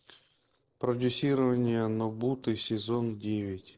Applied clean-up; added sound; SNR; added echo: neural separator model SepFormer DNS4.